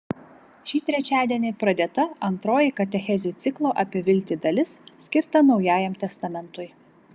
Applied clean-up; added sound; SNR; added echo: none; none; none; none.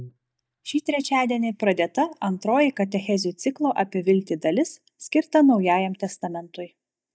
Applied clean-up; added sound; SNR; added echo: neural mask model DeepFilterNet 3.